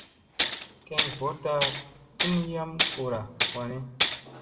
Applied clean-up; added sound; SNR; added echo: none; Tools; -1 dB; reverberation time 1.4 s.